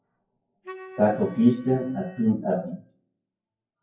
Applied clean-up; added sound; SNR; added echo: classical method WPE with log-MMSE.